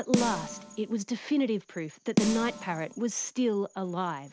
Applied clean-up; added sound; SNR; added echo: none; Snare drum; 5 dB; none.